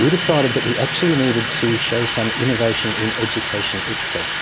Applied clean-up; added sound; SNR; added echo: none; Sink (filling or washing) / Water tap, faucet; 2 dB; none.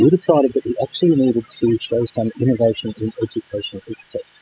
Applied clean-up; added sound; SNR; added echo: classical method spectral subtraction.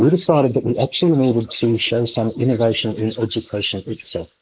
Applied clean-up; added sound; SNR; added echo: neural mask model Resemble Enhance denoiser.